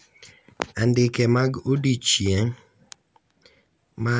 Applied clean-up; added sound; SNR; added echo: none; none; none; none.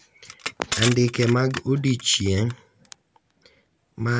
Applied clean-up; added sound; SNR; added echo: none; Crushing; 9 dB; none.